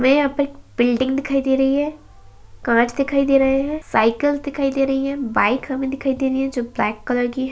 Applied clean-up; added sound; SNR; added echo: none; none; none; none.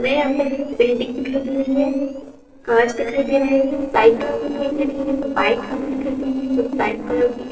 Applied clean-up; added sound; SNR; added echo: neural separator model SepFormer DNS4.